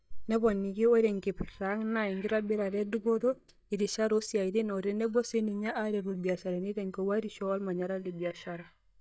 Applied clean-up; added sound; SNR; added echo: neural mask model DeepFilterNet 3.